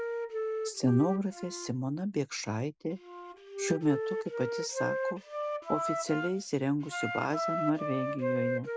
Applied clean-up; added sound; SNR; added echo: none; Wind instrument, woodwind instrument; 3 dB; none.